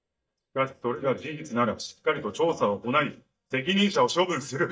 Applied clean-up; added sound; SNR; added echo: neural mask model DeepFilterNet 3.